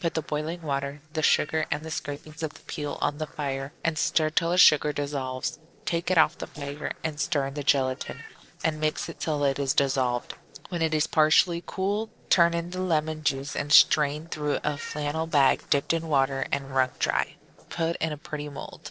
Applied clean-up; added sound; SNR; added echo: neural separator model SepFormer DNS4.